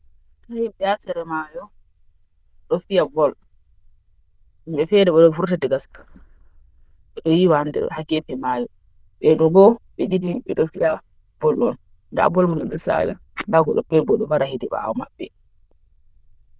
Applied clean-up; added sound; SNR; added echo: neural diffusion model UNIVERSE++.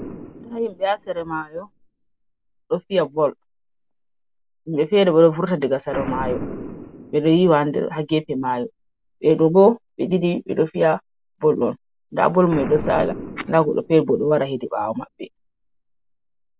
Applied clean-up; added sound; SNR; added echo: none; Boom; 16 dB; none.